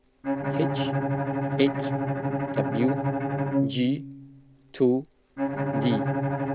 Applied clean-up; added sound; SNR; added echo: none; Bowed string instrument; -2 dB; none.